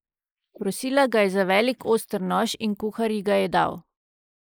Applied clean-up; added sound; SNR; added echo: neural mask model Resemble Enhance denoiser.